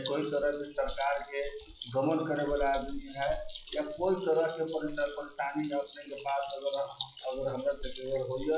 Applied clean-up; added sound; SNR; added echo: classical method log-MMSE.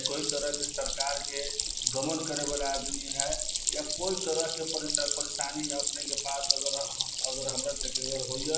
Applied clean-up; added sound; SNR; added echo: none; Stream; -4 dB; none.